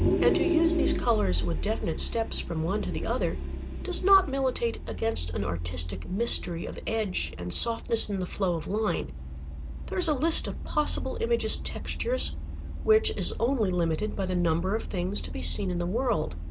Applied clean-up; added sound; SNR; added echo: none; Vehicle; 2 dB; none.